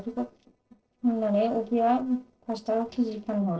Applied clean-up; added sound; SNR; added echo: neural separator model SepFormer DNS4.